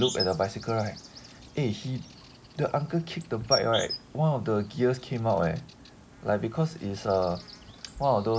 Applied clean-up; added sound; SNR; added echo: none; Insect; 12 dB; none.